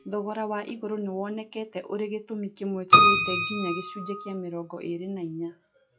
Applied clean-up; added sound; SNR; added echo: classical method log-MMSE.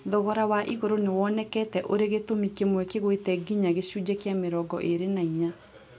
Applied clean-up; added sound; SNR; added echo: none; none; none; none.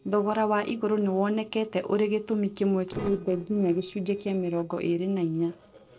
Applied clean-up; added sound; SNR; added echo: neural separator model SepFormer DNS4.